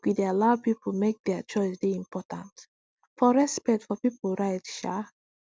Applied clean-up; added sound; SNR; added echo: none; none; none; none.